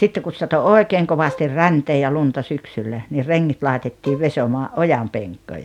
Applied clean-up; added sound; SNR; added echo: none; Bowed string instrument; 20 dB; none.